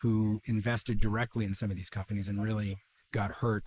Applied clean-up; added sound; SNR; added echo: neural mask model Resemble Enhance denoiser.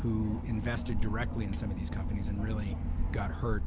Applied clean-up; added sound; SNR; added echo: none; Engine / Boat, Water vehicle; -3 dB; none.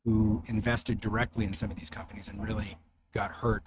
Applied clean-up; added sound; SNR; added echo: neural mask model RNNoise.